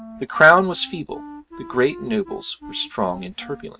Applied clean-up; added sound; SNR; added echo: neural mask model RNNoise.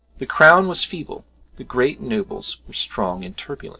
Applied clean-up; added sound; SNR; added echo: neural separator model SepFormer DNS4.